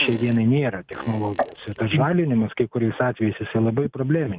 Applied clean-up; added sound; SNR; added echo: neural mask model RNNoise.